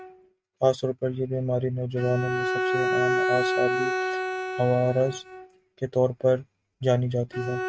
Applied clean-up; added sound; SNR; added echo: neural mask model RNNoise.